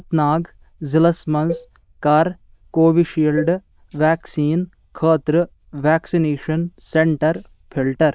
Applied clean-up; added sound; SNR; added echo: neural diffusion model UNIVERSE++.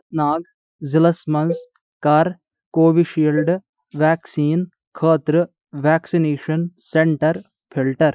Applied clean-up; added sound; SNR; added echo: classical method Wiener filter.